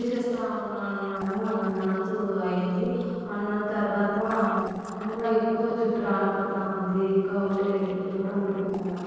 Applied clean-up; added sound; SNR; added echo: neural separator model SepFormer DNS4.